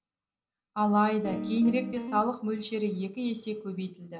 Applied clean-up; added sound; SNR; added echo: none; Guitar; 6 dB; reverberation time 0.4 s.